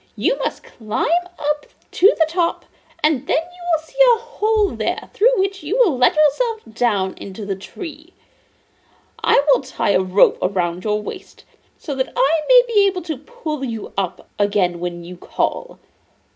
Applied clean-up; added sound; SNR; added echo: none; none; none; reverberation time 0.3 s.